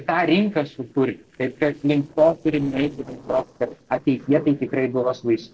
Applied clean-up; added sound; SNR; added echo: neural separator model SepFormer DNS4.